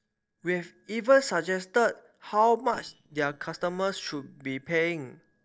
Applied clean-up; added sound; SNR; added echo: neural separator model SepFormer DNS4.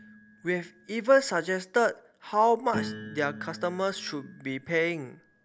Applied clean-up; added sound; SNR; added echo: none; Piano; 15 dB; none.